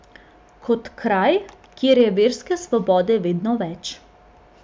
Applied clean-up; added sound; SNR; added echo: none; none; none; none.